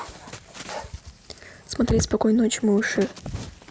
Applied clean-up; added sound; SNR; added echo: none; Dog; 17 dB; none.